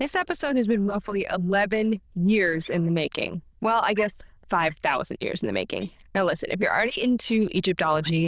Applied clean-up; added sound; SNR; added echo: neural diffusion model UNIVERSE++.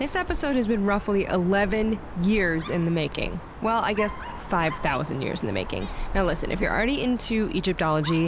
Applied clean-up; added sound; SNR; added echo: none; Dog; 9 dB; none.